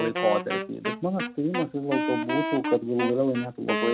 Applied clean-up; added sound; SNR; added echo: none; Wind instrument, woodwind instrument; 4 dB; none.